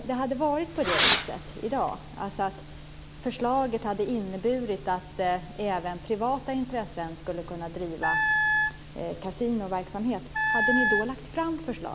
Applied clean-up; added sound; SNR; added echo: none; Fireworks + Wind instrument, woodwind instrument; -2 dB; none.